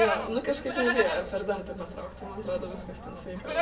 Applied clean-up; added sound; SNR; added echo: none; Livestock, farm animals, working animals; 3 dB; reverberation time 1.3 s.